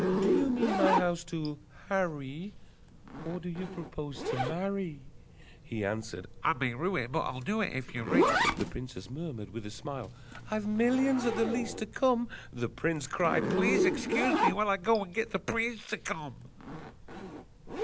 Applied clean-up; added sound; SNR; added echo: none; Zipper (clothing); 2 dB; none.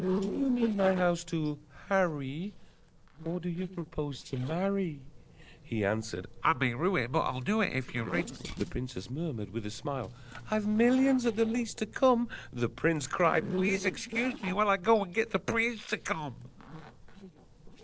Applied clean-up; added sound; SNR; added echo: neural separator model SepFormer DNS4.